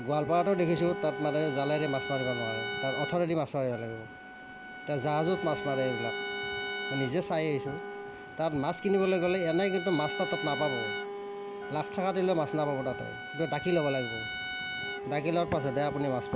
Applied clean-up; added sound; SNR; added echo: none; Bowed string instrument + Trumpet; 7 dB; none.